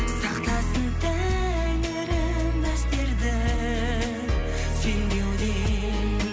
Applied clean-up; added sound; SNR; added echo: none; none; none; none.